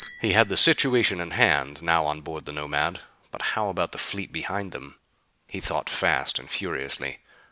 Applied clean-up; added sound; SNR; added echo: none; Bicycle bell; 3 dB; none.